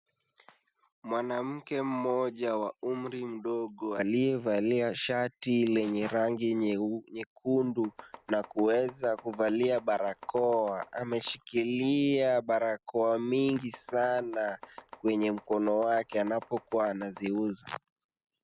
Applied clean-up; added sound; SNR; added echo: none; Domestic sounds, home sounds; 20 dB; none.